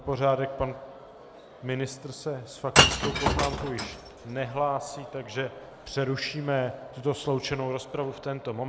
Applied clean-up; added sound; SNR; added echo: none; Shatter / Crushing; -3 dB; none.